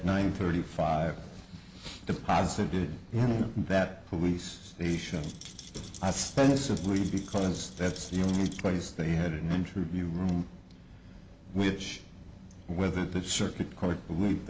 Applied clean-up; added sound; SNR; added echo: none; Rattle; 17 dB; none.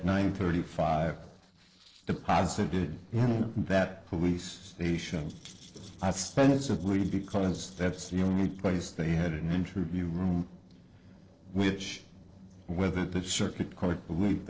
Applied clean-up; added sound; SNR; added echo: neural separator model SepFormer DNS4.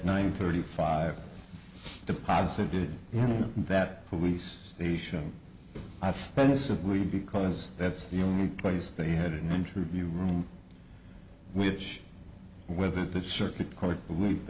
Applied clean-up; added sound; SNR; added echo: none; none; none; none.